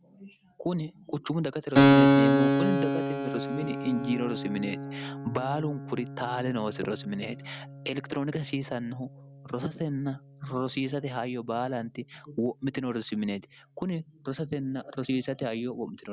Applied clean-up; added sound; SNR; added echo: none; Keyboard (musical); -2 dB; none.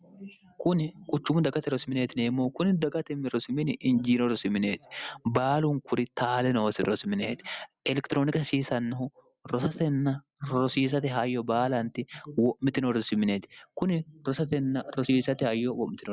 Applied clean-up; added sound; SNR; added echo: none; none; none; none.